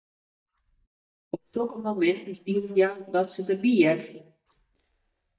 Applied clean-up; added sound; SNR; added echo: neural mask model DeepFilterNet 3.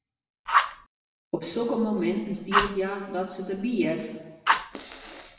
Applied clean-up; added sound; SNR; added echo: none; Fire; 1 dB; reverberation time 1.1 s.